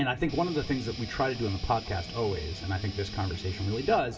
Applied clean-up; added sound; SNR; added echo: none; Guitar; 13 dB; reverberation time 1.9 s.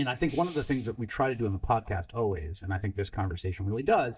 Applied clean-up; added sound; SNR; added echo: neural mask model DeepFilterNet 3.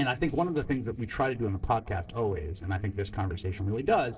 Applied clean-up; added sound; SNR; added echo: neural separator model SepFormer DNS4.